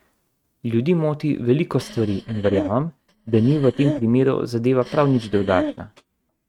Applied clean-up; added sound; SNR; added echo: neural mask model RNNoise.